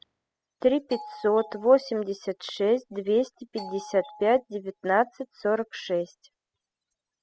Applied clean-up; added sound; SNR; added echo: classical method spectral subtraction.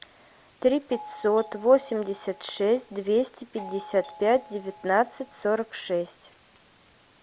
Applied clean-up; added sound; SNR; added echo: none; Doorbell; 18 dB; none.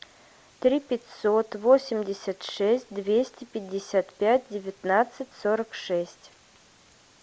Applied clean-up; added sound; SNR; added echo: none; none; none; none.